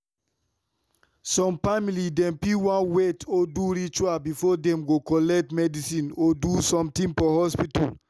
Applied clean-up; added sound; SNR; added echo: none; none; none; none.